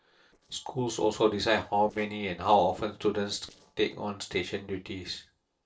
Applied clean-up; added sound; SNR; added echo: neural separator model SepFormer DNS4.